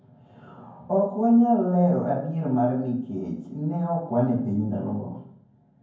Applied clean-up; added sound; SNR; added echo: none; none; none; reverberation time 0.9 s.